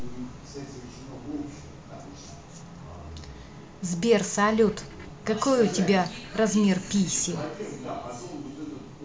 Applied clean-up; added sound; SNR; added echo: none; Engine / Car; 19 dB; none.